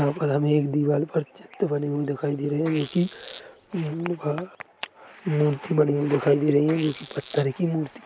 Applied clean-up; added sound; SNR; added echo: none; Fart; 19 dB; none.